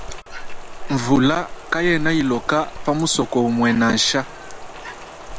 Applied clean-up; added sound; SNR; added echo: none; Rain; 10 dB; none.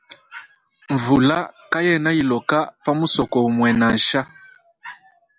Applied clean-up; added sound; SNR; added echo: none; none; none; none.